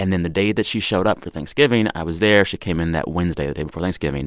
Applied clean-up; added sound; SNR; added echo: none; none; none; none.